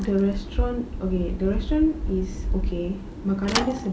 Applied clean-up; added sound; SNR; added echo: none; Thump, thud / Bicycle; 13 dB; none.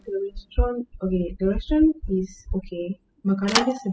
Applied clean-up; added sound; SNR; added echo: classical method spectral subtraction.